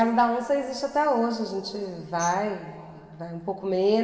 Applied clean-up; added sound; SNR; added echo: none; Tambourine; 19 dB; reverberation time 2.2 s.